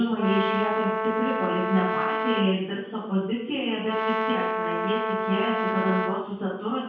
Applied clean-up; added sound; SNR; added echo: none; Brass instrument; 1 dB; reverberation time 0.6 s.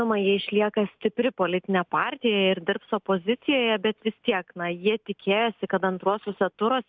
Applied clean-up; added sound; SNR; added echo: none; none; none; none.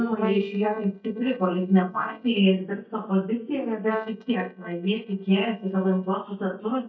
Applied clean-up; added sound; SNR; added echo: neural mask model DeepFilterNet 3.